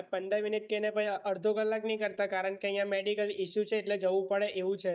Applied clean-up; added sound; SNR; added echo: neural mask model DeepFilterNet 3.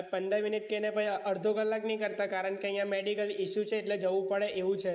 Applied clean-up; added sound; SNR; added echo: neural mask model Resemble Enhance denoiser.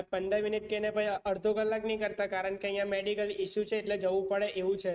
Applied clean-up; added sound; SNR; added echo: neural mask model RNNoise.